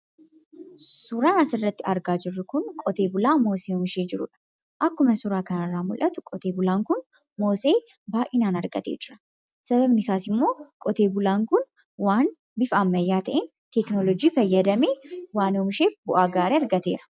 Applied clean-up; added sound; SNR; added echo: none; none; none; none.